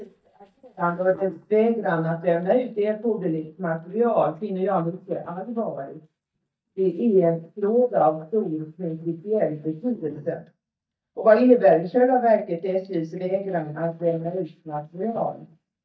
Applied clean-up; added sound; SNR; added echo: neural mask model DeepFilterNet 3.